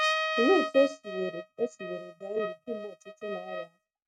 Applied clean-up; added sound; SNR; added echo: neural mask model RNNoise.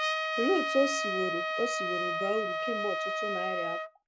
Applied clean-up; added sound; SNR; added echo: none; Trumpet; -1 dB; none.